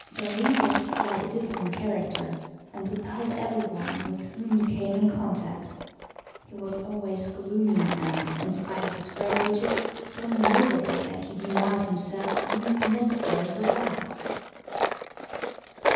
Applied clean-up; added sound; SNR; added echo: none; Tools; 3 dB; reverberation time 1.1 s.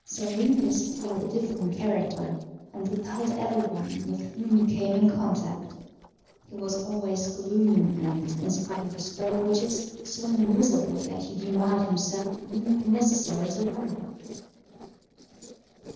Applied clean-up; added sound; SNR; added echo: neural separator model SepFormer DNS4.